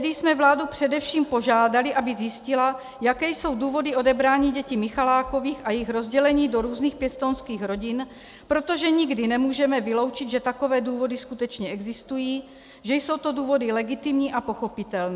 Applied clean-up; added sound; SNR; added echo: none; none; none; none.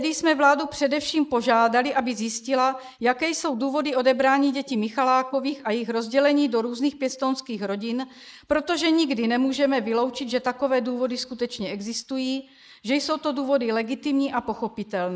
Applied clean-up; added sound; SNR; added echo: neural mask model Resemble Enhance denoiser.